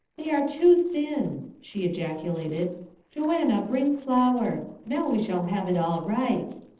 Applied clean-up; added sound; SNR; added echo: neural separator model SepFormer DNS4.